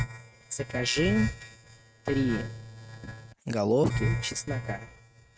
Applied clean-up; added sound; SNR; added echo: neural mask model RNNoise.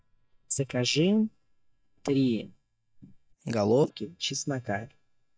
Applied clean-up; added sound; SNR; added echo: neural mask model DeepFilterNet 3.